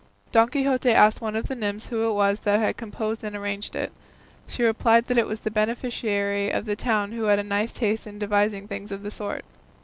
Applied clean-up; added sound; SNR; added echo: none; none; none; none.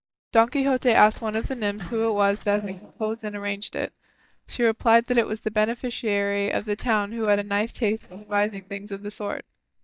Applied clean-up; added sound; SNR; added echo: neural mask model DeepFilterNet 3.